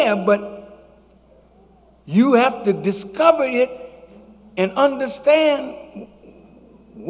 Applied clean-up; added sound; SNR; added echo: none; none; none; none.